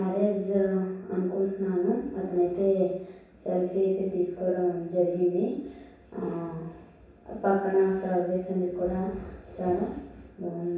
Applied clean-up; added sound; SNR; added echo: none; none; none; reverberation time 0.7 s.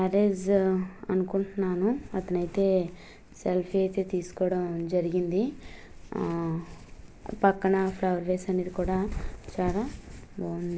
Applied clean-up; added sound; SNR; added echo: none; none; none; none.